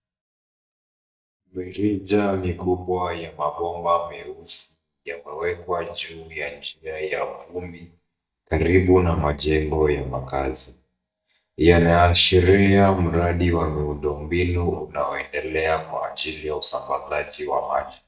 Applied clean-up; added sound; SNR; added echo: neural mask model DeepFilterNet 3.